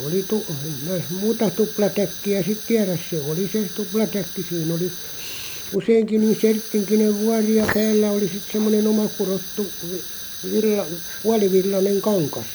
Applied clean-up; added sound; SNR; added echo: none; Fire; 10 dB; none.